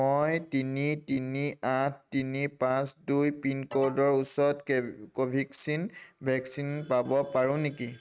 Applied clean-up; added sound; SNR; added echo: neural mask model RNNoise.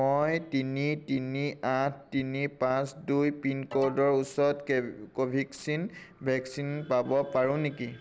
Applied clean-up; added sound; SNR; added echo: none; Alarm; 17 dB; none.